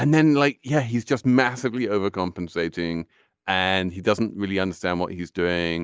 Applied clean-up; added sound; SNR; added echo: none; none; none; none.